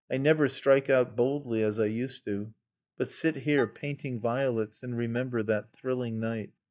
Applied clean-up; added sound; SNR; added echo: neural mask model DeepFilterNet 3.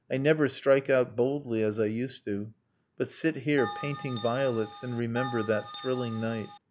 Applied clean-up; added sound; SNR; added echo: none; Bell; 12 dB; none.